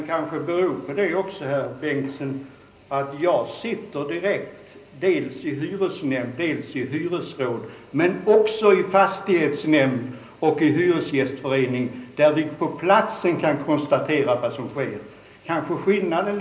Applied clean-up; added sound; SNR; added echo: none; none; none; reverberation time 0.5 s.